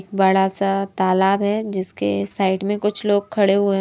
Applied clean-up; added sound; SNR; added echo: none; none; none; none.